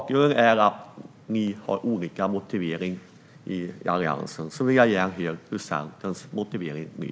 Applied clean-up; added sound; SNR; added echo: none; none; none; none.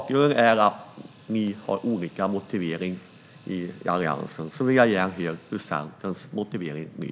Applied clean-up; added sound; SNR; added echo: none; Alarm / Clock; 20 dB; none.